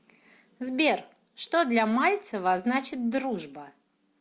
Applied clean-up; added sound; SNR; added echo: none; none; none; none.